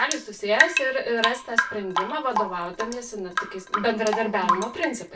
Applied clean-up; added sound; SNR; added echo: none; Drip / Rain; 1 dB; reverberation time 0.2 s.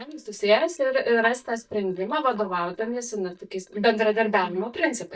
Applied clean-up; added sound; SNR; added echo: neural mask model DeepFilterNet 3.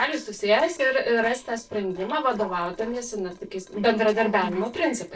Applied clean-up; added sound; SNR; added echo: neural separator model SepFormer DNS4.